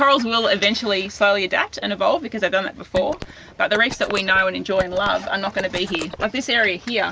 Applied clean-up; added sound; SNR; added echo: none; Telephone; 13 dB; none.